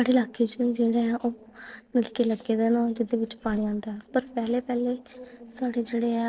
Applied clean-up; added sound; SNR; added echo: neural separator model SepFormer DNS4.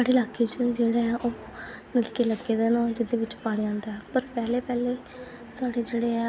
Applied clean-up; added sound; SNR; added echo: none; none; none; none.